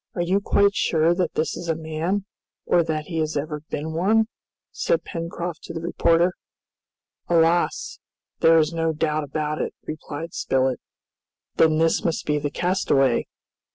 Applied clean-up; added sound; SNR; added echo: none; none; none; none.